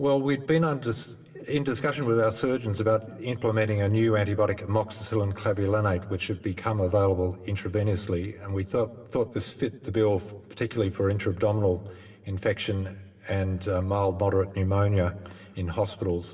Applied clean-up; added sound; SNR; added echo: none; none; none; reverberation time 1.6 s.